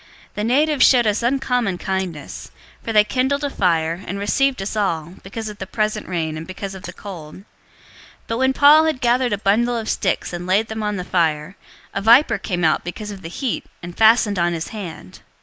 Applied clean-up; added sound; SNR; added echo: neural mask model Resemble Enhance denoiser.